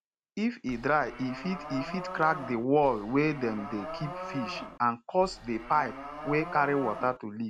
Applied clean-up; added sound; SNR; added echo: none; Livestock, farm animals, working animals; 10 dB; none.